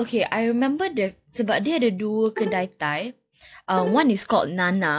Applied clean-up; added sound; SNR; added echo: classical method log-MMSE.